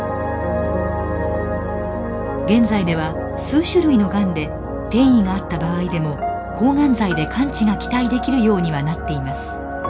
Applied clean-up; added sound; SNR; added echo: none; none; none; none.